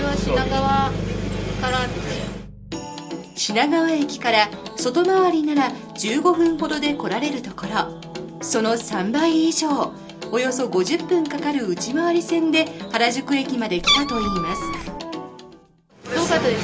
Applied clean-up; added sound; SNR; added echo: none; Meow; 1 dB; reverberation time 0.2 s.